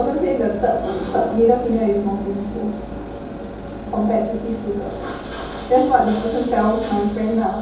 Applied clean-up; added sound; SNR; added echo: none; Tools; 16 dB; reverberation time 2.6 s.